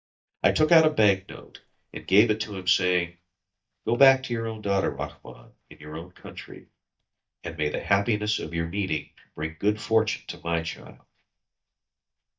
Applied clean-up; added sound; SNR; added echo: neural mask model DeepFilterNet 3.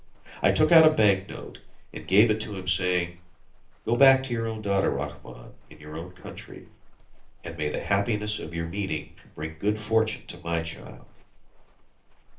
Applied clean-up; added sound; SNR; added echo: none; Walk, footsteps; 18 dB; reverberation time 0.3 s.